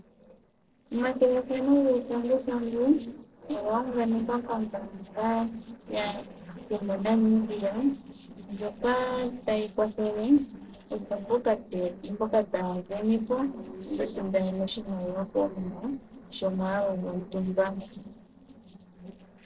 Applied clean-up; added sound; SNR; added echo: neural separator model SepFormer DNS4.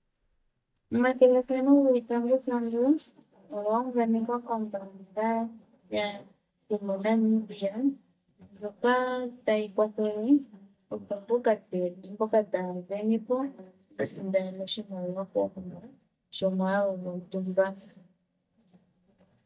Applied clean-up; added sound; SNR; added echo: neural mask model DeepFilterNet 3.